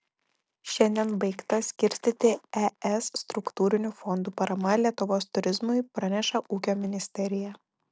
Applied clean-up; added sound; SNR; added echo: none; none; none; none.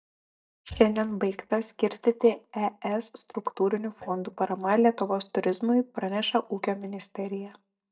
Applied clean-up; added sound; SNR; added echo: neural mask model DeepFilterNet 3.